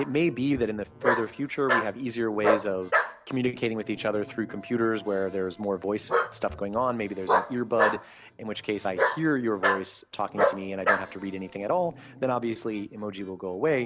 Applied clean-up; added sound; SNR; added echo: none; Bark; 2 dB; none.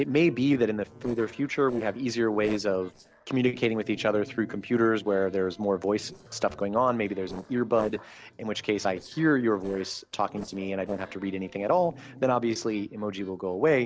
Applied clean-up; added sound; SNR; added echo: neural separator model SepFormer DNS4.